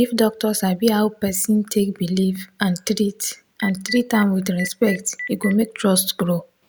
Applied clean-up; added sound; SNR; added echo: none; Telephone; 12 dB; none.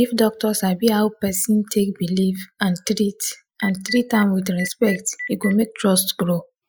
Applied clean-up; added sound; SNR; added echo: classical method Wiener filter.